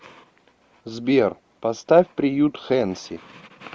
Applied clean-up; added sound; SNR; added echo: none; none; none; none.